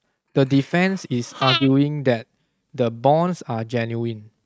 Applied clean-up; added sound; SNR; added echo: neural mask model RNNoise.